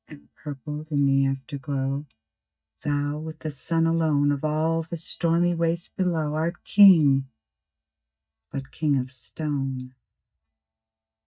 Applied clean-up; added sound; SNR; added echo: neural mask model DeepFilterNet 3.